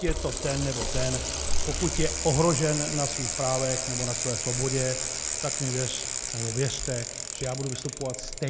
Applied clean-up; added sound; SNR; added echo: none; Bicycle; 0 dB; none.